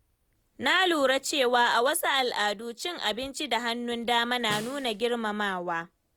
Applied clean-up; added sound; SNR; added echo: none; Snare drum; 17 dB; none.